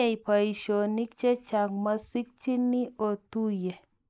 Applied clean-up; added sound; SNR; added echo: neural mask model Resemble Enhance denoiser.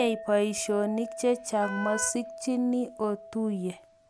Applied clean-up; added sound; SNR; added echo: none; Wind instrument, woodwind instrument + Chink, clink; 12 dB; none.